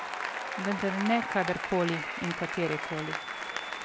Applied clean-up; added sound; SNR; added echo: none; Applause; 3 dB; none.